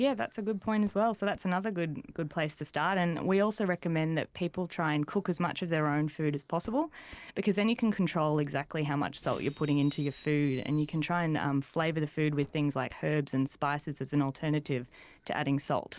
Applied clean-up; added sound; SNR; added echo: neural separator model SepFormer DNS4.